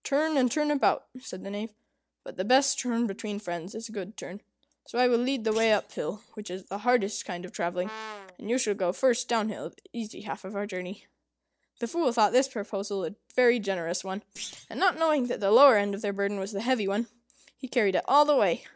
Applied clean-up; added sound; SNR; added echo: neural separator model SepFormer DNS4.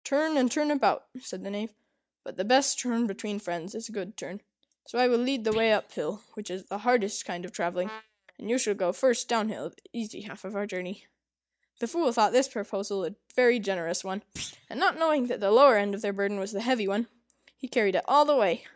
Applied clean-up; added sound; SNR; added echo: neural mask model DeepFilterNet 3.